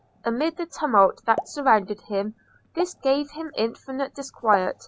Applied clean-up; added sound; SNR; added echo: none; Explosion; 15 dB; none.